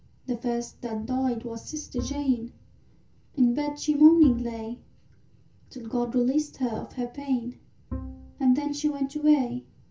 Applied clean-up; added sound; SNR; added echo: none; Bowed string instrument; 13 dB; reverberation time 0.2 s.